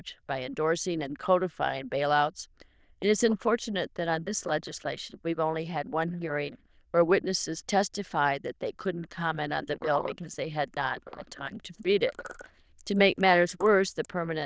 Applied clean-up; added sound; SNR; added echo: neural diffusion model UNIVERSE++.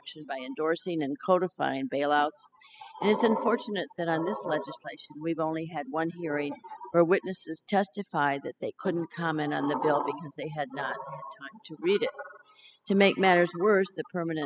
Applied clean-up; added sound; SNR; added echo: classical method spectral subtraction.